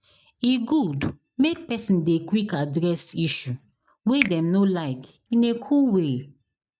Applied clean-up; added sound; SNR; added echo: neural mask model RNNoise.